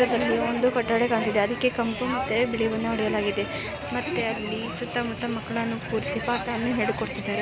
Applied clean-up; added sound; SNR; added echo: none; none; none; none.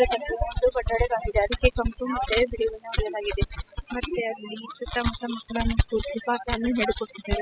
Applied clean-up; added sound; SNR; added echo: classical method spectral subtraction.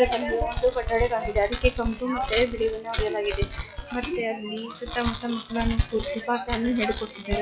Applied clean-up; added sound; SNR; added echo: classical method log-MMSE.